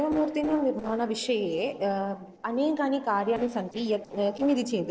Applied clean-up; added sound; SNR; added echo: neural separator model SepFormer DNS4.